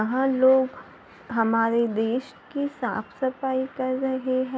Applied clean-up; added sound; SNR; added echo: none; none; none; none.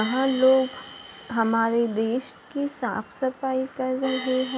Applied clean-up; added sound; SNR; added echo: none; Hi-hat; 13 dB; none.